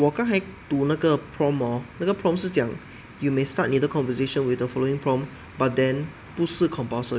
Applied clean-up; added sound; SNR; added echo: none; none; none; none.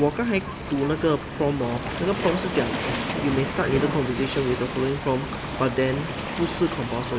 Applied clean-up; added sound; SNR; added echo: none; Waves, surf; 5 dB; none.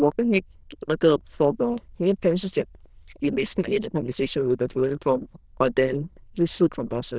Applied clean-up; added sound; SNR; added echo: neural diffusion model UNIVERSE++.